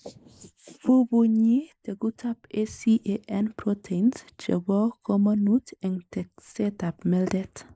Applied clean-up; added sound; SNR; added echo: neural mask model Resemble Enhance denoiser.